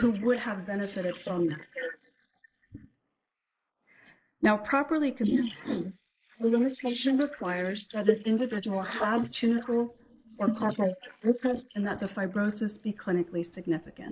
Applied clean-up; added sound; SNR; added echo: neural mask model Resemble Enhance denoiser.